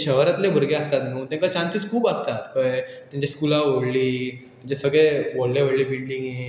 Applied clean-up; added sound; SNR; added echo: none; none; none; none.